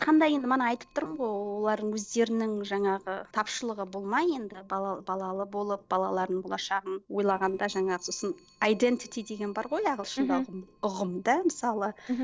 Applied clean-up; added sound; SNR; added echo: neural separator model SepFormer DNS4.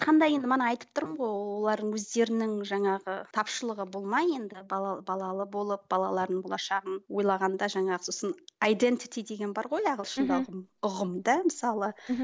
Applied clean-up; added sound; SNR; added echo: none; none; none; none.